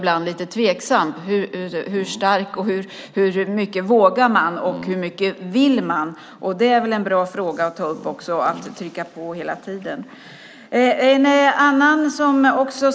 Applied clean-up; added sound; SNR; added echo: none; none; none; none.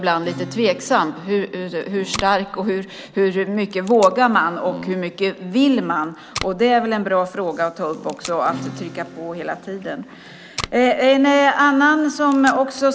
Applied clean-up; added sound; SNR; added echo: none; Packing tape, duct tape + Acoustic guitar / Strum; 18 dB; none.